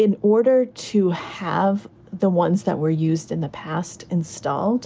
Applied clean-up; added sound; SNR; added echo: none; none; none; none.